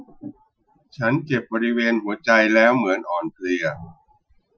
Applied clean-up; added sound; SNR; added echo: classical method Wiener filter.